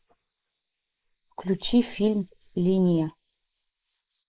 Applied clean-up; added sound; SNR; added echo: neural mask model Resemble Enhance denoiser.